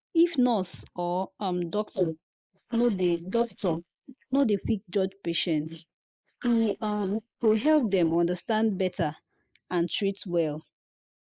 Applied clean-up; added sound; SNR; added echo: neural mask model Resemble Enhance denoiser.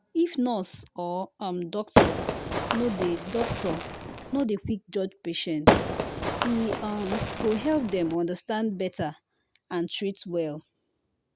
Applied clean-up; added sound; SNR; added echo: none; Fireworks; -3 dB; none.